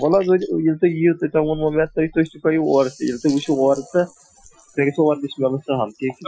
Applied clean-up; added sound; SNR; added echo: classical method Wiener filter.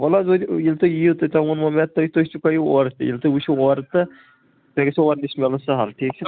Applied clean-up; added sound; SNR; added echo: none; none; none; none.